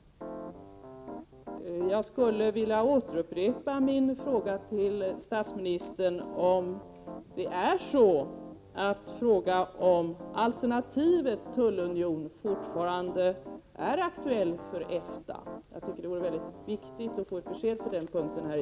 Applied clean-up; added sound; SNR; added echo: none; Piano; 14 dB; none.